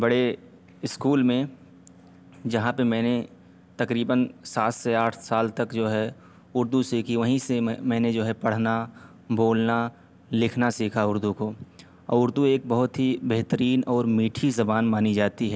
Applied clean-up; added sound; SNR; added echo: none; none; none; none.